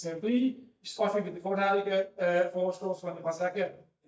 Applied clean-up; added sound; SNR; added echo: neural mask model DeepFilterNet 3.